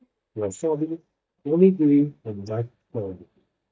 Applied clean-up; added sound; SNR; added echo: neural mask model DeepFilterNet 3.